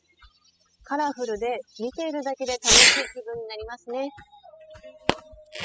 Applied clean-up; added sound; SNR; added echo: classical method spectral subtraction.